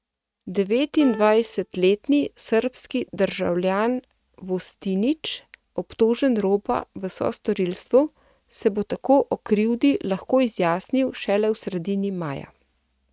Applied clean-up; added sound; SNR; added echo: neural mask model RNNoise.